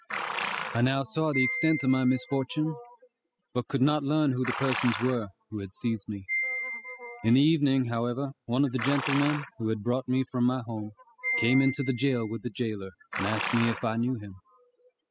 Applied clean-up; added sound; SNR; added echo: classical method spectral subtraction.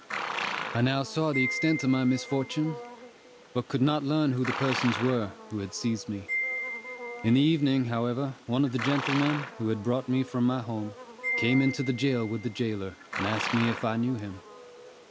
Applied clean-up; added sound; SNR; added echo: none; Wind chime + Livestock, farm animals, working animals; 8 dB; none.